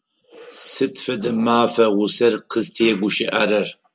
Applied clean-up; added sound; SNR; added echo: none; none; none; none.